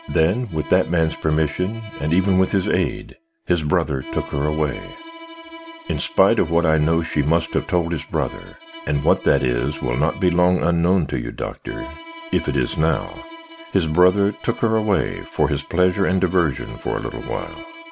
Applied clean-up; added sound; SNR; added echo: none; Bowed string instrument; 17 dB; none.